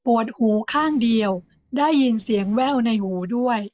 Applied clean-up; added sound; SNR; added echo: neural separator model SepFormer DNS4.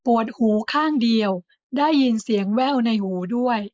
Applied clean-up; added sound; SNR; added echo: neural mask model Resemble Enhance denoiser.